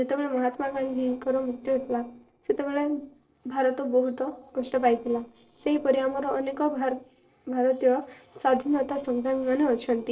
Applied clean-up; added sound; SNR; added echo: neural separator model SepFormer DNS4.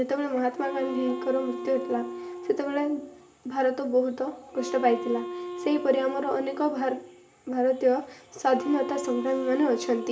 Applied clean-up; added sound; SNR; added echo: none; Wind instrument, woodwind instrument; 10 dB; reverberation time 0.4 s.